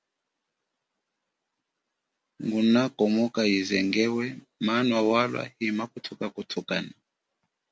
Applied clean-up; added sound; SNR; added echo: none; none; none; none.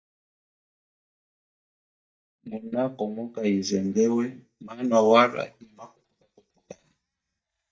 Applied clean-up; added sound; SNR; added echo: neural mask model DeepFilterNet 3.